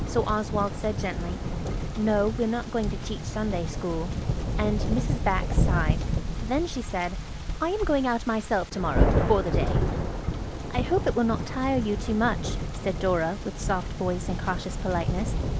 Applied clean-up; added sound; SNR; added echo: none; Thunder; -1 dB; none.